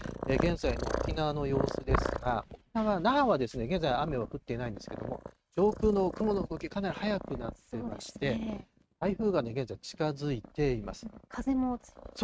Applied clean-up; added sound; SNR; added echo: neural mask model RNNoise.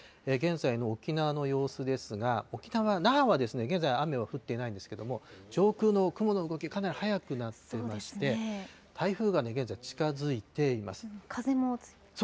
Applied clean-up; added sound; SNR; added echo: none; none; none; none.